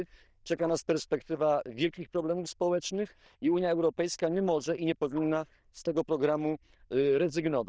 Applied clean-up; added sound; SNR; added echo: neural diffusion model UNIVERSE++.